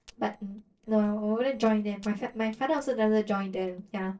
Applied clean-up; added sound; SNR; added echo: neural separator model SepFormer DNS4.